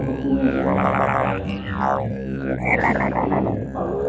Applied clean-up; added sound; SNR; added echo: none; Musical instrument; -4 dB; reverberation time 1.1 s.